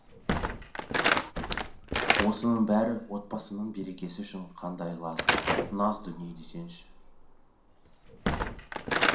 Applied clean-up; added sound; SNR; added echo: none; Slam / Wood; -2 dB; reverberation time 0.5 s.